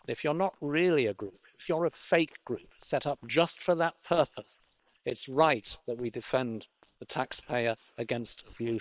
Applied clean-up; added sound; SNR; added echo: neural separator model SepFormer WHAM!.